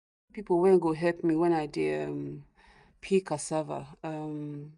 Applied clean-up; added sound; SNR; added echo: neural mask model DeepFilterNet 3.